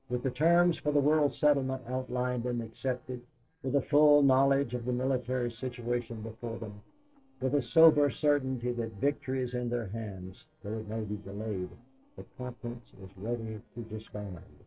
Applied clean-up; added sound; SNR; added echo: neural separator model SepFormer DNS4.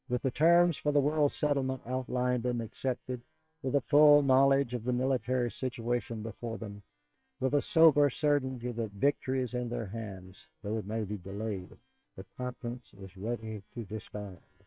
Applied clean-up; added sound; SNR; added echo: neural separator model SepFormer WHAM!.